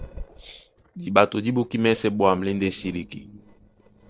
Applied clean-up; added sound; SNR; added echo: neural separator model SepFormer DNS4.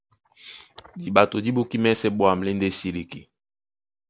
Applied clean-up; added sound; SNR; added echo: none; none; none; none.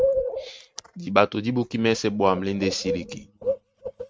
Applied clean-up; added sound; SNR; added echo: neural mask model RNNoise.